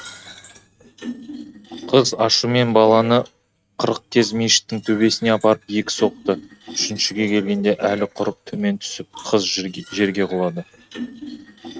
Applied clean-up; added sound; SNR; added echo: neural mask model RNNoise.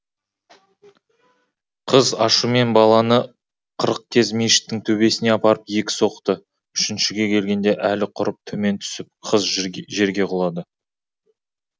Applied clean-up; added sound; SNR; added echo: none; none; none; none.